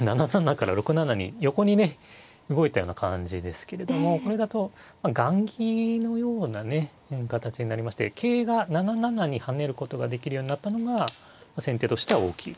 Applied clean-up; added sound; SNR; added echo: none; none; none; none.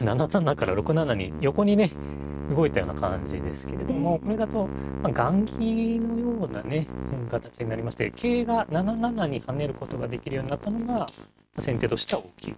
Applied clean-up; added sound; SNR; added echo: neural mask model RNNoise.